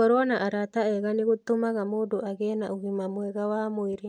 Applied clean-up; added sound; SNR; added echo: none; none; none; none.